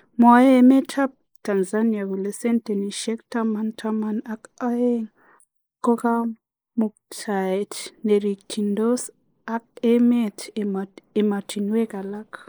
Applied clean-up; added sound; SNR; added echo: neural mask model Resemble Enhance denoiser.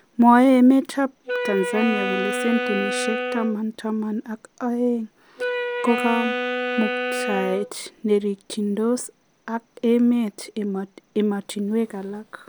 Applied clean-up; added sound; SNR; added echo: none; Wind instrument, woodwind instrument; 5 dB; none.